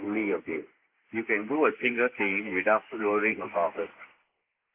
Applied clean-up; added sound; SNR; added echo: neural mask model Resemble Enhance denoiser.